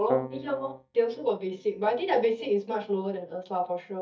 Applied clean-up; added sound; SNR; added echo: neural mask model DeepFilterNet 3.